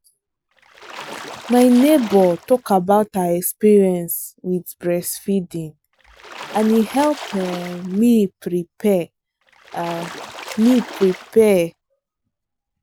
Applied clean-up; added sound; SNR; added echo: none; Splash, splatter; 15 dB; none.